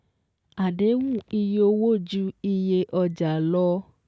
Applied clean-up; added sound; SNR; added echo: none; none; none; none.